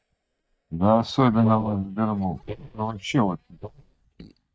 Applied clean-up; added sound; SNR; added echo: neural mask model DeepFilterNet 3.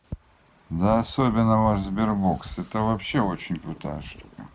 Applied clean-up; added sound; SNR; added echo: none; none; none; none.